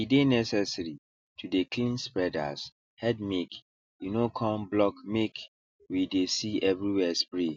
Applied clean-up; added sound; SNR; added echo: none; none; none; none.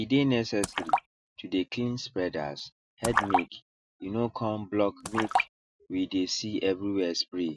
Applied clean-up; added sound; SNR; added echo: neural mask model RNNoise.